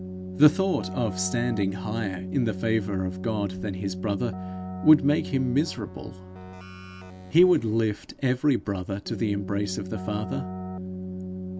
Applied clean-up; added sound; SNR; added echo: none; Keyboard (musical); 9 dB; none.